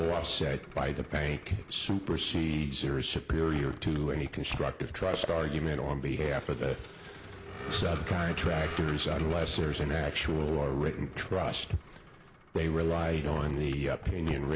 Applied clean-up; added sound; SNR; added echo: none; Vehicle; 13 dB; none.